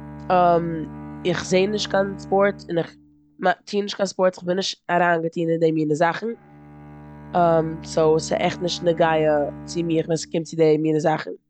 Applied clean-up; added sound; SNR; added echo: none; Bowed string instrument; 18 dB; none.